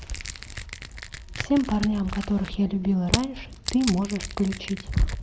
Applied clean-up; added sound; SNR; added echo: none; Crushing; 9 dB; none.